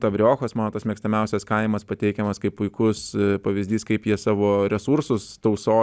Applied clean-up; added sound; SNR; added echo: none; none; none; none.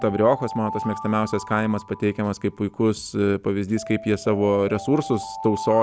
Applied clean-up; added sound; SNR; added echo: none; Alarm; 13 dB; none.